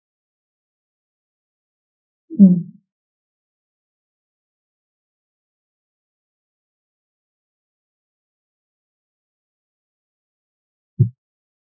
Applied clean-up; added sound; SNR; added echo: neural mask model Resemble Enhance denoiser.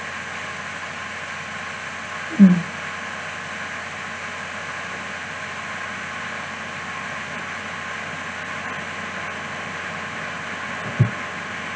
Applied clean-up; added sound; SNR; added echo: none; none; none; none.